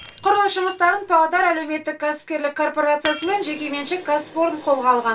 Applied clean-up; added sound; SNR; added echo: none; Shatter; 15 dB; reverberation time 0.2 s.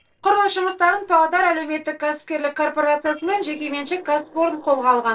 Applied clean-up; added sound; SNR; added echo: neural separator model SepFormer DNS4.